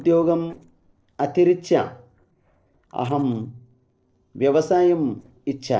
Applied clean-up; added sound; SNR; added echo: neural separator model SepFormer DNS4.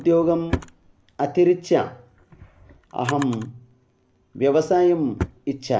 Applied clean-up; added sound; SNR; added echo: none; Drawer open or close; 13 dB; none.